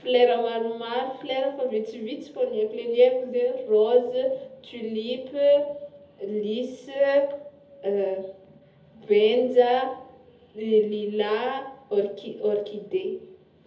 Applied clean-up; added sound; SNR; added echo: none; none; none; reverberation time 0.8 s.